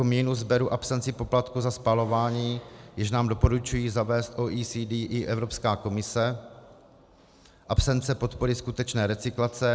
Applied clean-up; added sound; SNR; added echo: none; none; none; none.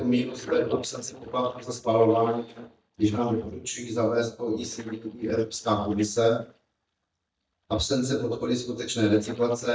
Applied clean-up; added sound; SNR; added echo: neural mask model DeepFilterNet 3.